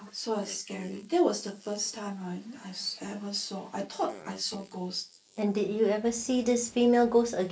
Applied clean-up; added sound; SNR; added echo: neural mask model Resemble Enhance denoiser.